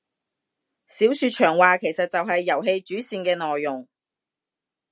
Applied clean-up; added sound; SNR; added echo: none; none; none; none.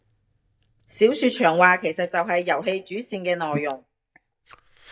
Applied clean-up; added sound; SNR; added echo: neural mask model DeepFilterNet 3.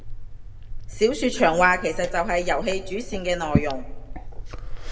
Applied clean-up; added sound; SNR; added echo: none; Liquid; 4 dB; reverberation time 0.8 s.